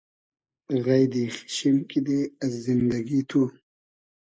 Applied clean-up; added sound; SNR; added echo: neural mask model Resemble Enhance denoiser.